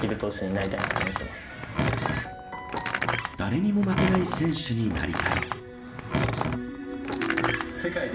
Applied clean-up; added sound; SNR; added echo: none; Door; 1 dB; reverberation time 0.6 s.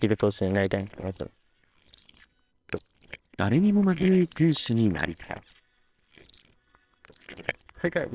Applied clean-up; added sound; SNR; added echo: neural separator model SepFormer WHAMR!.